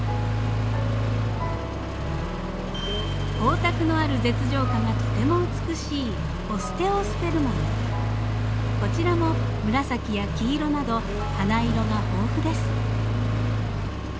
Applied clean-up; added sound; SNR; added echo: none; Accelerating, revving, vroom; -3 dB; none.